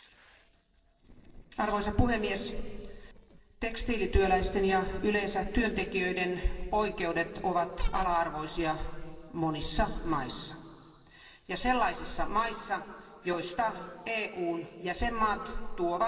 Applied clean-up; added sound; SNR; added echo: neural separator model SepFormer DNS4.